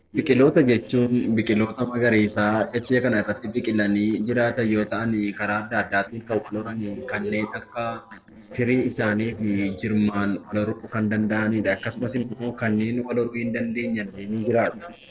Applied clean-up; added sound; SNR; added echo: neural separator model SepFormer DNS4.